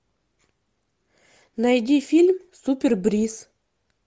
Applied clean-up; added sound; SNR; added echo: none; none; none; none.